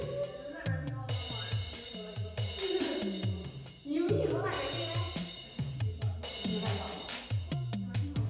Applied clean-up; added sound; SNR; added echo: none; Drum kit; -2 dB; reverberation time 1.2 s.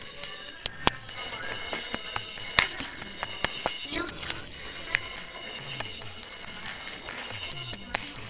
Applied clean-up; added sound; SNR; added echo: neural separator model SepFormer WHAMR!.